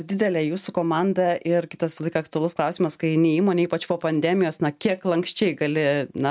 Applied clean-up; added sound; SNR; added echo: none; none; none; none.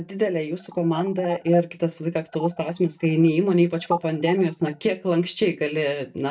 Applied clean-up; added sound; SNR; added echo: neural mask model DeepFilterNet 3.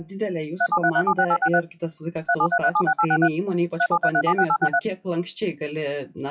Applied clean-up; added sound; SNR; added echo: classical method WPE with log-MMSE.